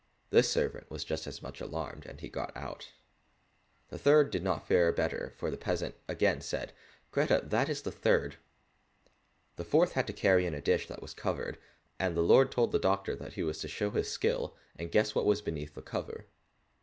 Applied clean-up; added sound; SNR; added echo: none; none; none; none.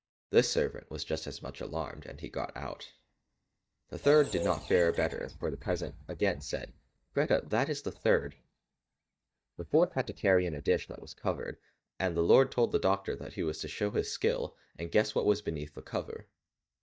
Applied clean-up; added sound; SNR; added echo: neural mask model DeepFilterNet 3.